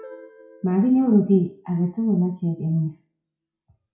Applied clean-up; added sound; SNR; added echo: classical method WPE with log-MMSE.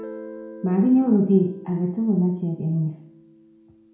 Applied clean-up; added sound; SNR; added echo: none; Guitar; 19 dB; reverberation time 0.6 s.